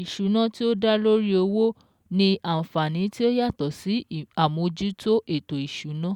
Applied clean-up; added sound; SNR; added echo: none; none; none; none.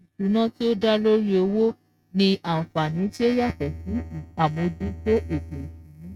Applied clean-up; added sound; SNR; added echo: neural mask model RNNoise.